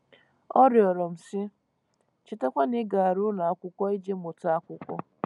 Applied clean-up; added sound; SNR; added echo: none; none; none; none.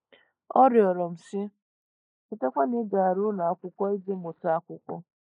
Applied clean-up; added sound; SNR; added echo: neural mask model Resemble Enhance denoiser.